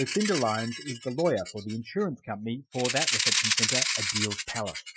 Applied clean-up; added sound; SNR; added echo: classical method Wiener filter.